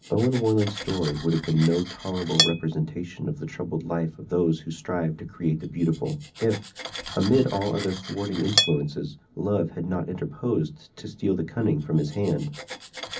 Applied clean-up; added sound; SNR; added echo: none; Cutlery, silverware; 9 dB; reverberation time 0.4 s.